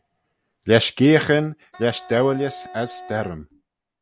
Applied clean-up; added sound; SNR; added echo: none; Wind instrument, woodwind instrument; 18 dB; none.